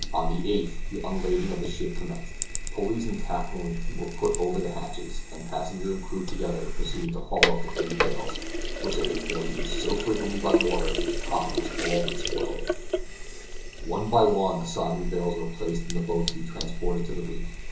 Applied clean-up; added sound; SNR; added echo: none; Sink (filling or washing); -1 dB; reverberation time 0.8 s.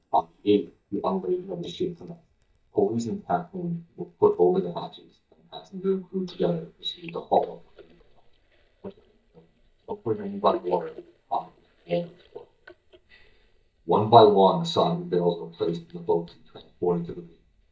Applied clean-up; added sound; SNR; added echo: neural mask model DeepFilterNet 3.